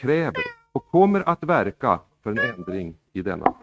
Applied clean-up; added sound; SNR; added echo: neural mask model RNNoise.